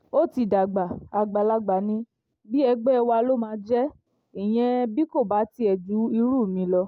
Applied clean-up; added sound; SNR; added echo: none; none; none; none.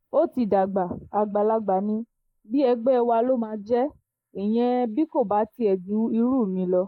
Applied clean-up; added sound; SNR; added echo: neural mask model Resemble Enhance denoiser.